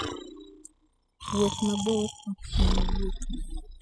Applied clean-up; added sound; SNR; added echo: classical method spectral subtraction.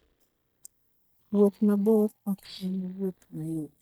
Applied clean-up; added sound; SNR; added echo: neural mask model DeepFilterNet 3.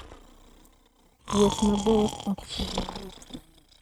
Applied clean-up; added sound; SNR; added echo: neural mask model RNNoise.